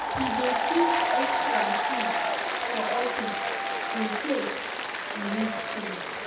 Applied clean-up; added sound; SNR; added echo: none; Applause; -4 dB; reverberation time 0.8 s.